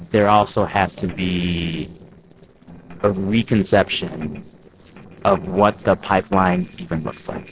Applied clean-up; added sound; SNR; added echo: neural separator model SepFormer DNS4.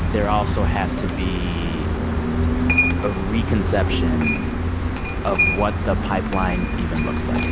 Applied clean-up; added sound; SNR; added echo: none; Gull, seagull + Coin (dropping); -5 dB; none.